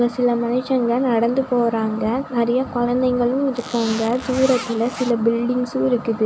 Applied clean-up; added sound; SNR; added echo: none; Zipper (clothing); 13 dB; none.